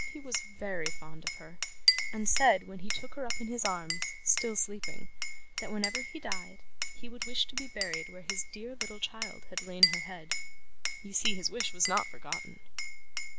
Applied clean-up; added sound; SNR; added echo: none; Glass; 5 dB; none.